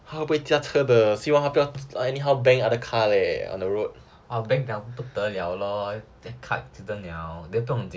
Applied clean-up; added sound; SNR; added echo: none; none; none; none.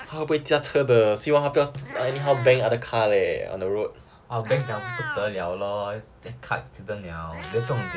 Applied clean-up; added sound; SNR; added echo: none; Meow; 16 dB; none.